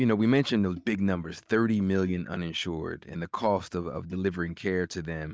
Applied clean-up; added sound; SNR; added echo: neural mask model DeepFilterNet 3.